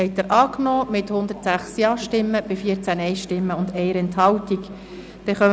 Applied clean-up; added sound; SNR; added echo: none; none; none; none.